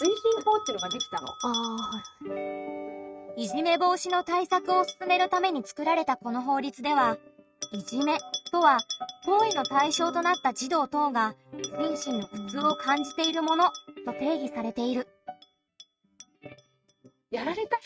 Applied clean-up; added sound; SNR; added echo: neural mask model RNNoise.